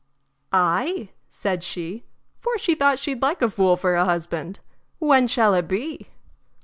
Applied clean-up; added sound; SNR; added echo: none; none; none; none.